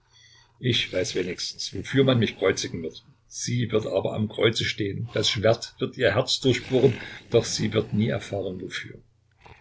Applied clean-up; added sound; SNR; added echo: neural separator model SepFormer DNS4.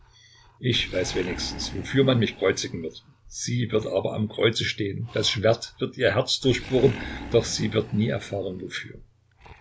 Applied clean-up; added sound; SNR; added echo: none; Animal; 15 dB; none.